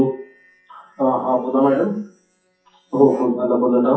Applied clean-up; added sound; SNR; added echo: classical method WPE with log-MMSE.